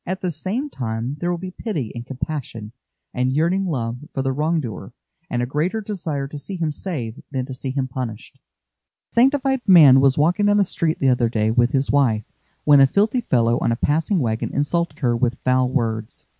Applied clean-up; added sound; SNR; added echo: none; none; none; none.